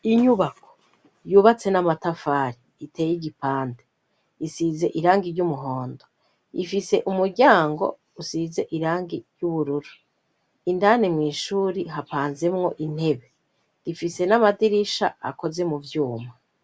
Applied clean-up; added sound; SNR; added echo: none; none; none; none.